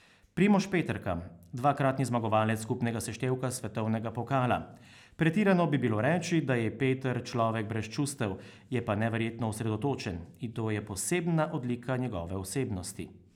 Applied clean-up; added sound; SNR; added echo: none; none; none; none.